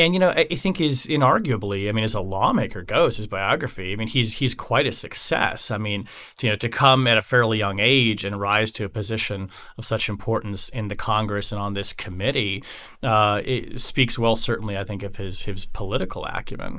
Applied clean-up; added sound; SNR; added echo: neural mask model Resemble Enhance denoiser.